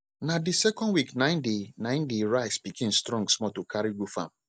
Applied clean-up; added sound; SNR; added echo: none; none; none; none.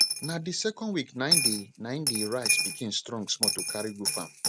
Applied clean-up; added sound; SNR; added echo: none; Coin (dropping); -4 dB; none.